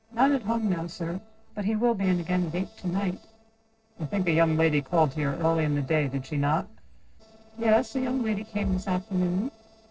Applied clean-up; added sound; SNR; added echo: neural separator model SepFormer DNS4.